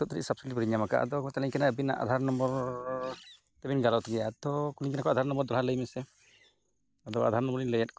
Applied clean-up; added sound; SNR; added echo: none; none; none; none.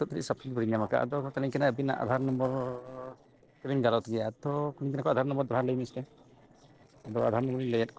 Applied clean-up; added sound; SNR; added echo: neural separator model SepFormer DNS4.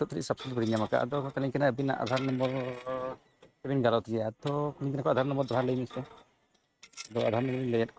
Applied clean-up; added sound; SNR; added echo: neural mask model RNNoise.